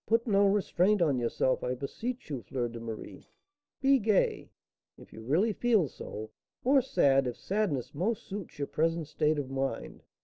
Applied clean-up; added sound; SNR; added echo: neural separator model SepFormer DNS4.